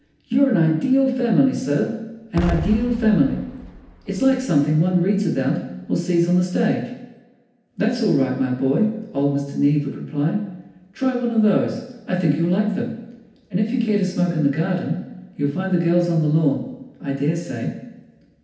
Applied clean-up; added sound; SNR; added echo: none; Explosion; 11 dB; reverberation time 0.9 s.